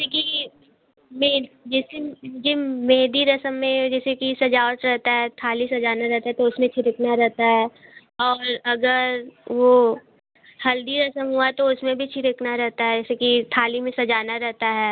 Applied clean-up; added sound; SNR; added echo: none; none; none; none.